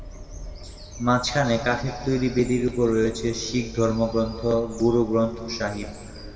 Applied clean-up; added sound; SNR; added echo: none; Bird vocalization, bird call, bird song; 14 dB; reverberation time 2.1 s.